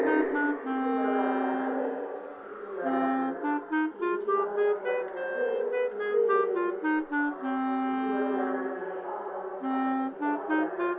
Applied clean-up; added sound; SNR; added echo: none; Wind instrument, woodwind instrument; -3 dB; reverberation time 2.2 s.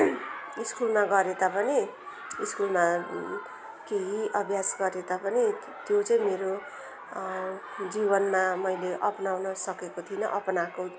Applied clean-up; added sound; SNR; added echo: none; none; none; none.